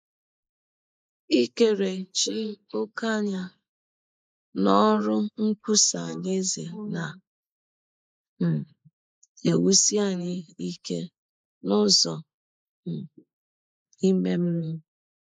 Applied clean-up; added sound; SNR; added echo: neural mask model Resemble Enhance denoiser.